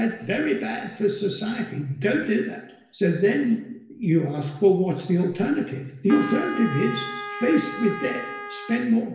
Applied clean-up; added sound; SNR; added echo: none; Trumpet; 10 dB; reverberation time 0.9 s.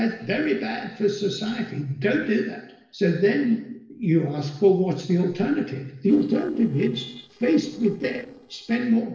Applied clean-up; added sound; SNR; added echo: neural separator model SepFormer DNS4.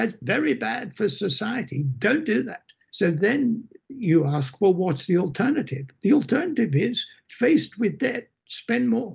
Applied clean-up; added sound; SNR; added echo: none; none; none; none.